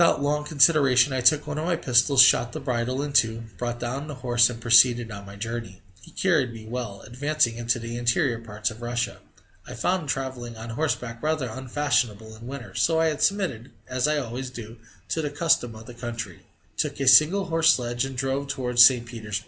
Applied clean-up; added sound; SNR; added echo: none; none; none; none.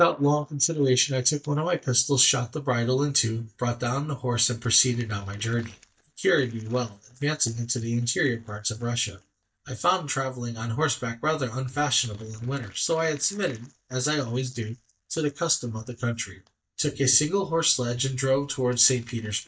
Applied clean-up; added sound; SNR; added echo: neural mask model DeepFilterNet 3.